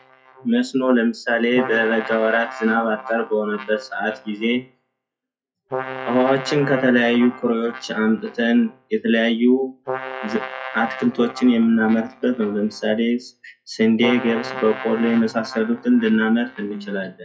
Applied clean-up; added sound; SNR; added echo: classical method WPE with log-MMSE.